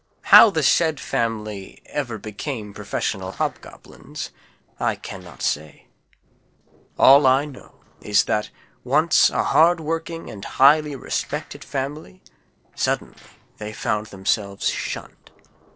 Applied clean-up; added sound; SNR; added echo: neural separator model SepFormer DNS4.